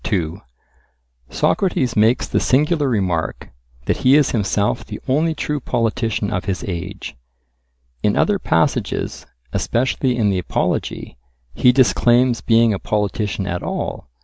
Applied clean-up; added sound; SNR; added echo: none; none; none; none.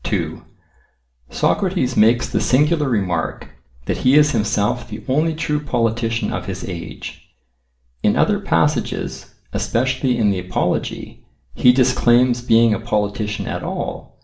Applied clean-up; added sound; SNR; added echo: none; none; none; reverberation time 0.4 s.